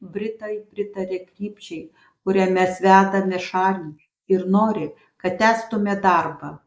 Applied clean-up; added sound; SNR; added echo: neural mask model Resemble Enhance denoiser.